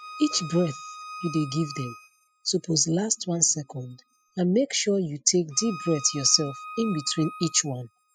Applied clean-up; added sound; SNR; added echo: classical method spectral subtraction.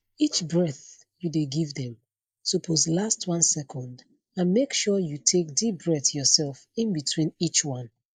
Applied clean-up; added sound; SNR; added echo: neural mask model Resemble Enhance denoiser.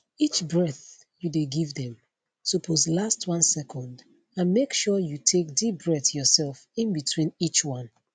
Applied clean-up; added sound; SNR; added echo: none; none; none; none.